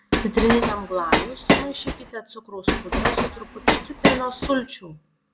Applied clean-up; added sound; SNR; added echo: none; Train; -4 dB; none.